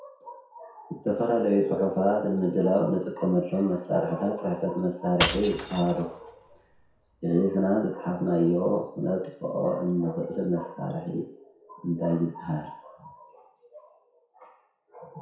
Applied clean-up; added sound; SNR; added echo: none; Shatter / Crushing; 6 dB; reverberation time 0.6 s.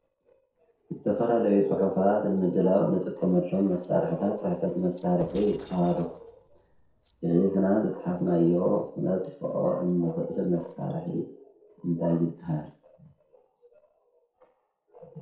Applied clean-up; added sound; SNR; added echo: neural separator model SepFormer DNS4.